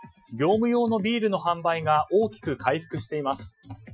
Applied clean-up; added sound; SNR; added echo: classical method Wiener filter.